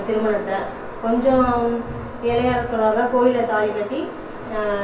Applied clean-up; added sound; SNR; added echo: none; Waves, surf; 18 dB; reverberation time 0.2 s.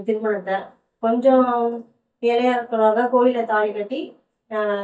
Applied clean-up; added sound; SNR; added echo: neural mask model DeepFilterNet 3.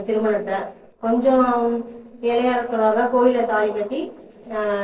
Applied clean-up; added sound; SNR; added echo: neural separator model SepFormer DNS4.